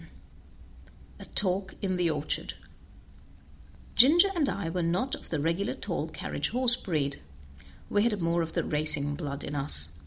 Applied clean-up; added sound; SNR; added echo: none; none; none; none.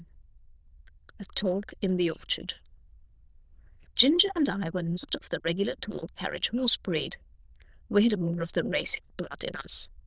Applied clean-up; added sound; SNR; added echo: neural diffusion model UNIVERSE++.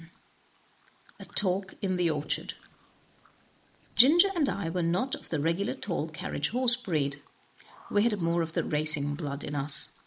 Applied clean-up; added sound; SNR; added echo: neural mask model Resemble Enhance denoiser.